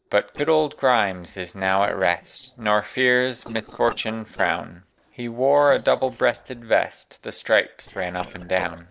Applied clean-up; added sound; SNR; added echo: neural separator model SepFormer DNS4.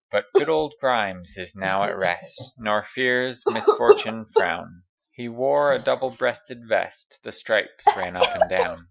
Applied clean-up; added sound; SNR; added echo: classical method Wiener filter.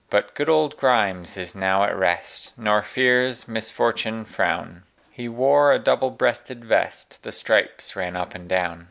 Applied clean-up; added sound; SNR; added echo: none; none; none; none.